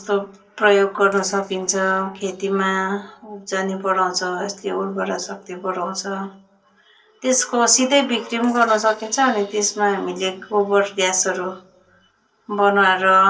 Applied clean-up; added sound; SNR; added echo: neural separator model SepFormer DNS4.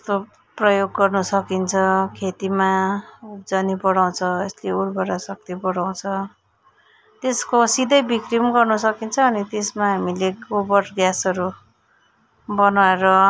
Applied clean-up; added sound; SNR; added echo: none; none; none; none.